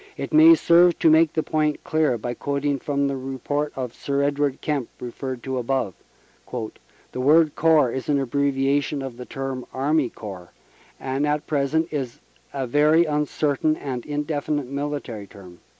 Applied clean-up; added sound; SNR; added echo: none; none; none; none.